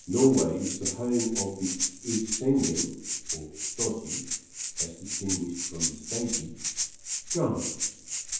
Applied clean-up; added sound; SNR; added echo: none; Rattle (instrument); 3 dB; reverberation time 0.9 s.